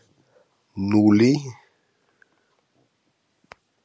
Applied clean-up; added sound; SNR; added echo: none; none; none; none.